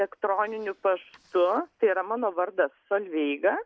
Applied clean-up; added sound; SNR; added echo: none; none; none; none.